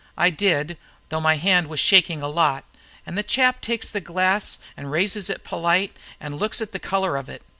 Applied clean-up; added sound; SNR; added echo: none; none; none; none.